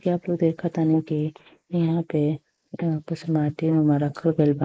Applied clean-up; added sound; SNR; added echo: neural mask model Resemble Enhance denoiser.